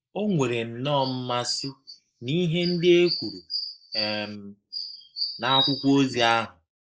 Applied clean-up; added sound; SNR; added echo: neural mask model Resemble Enhance denoiser.